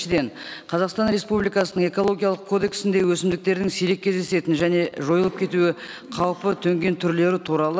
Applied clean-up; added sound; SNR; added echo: none; none; none; none.